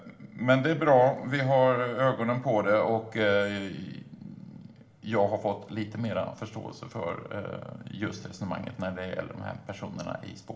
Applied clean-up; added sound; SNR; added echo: none; none; none; reverberation time 0.6 s.